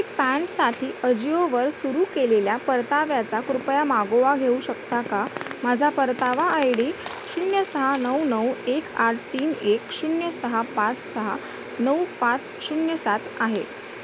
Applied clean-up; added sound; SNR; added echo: none; Shatter; 17 dB; none.